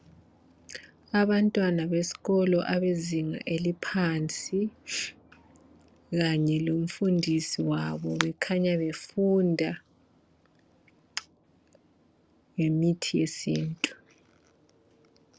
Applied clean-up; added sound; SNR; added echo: none; none; none; none.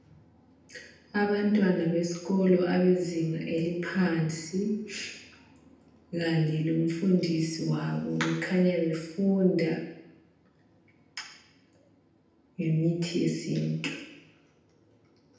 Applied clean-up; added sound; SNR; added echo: none; none; none; reverberation time 0.8 s.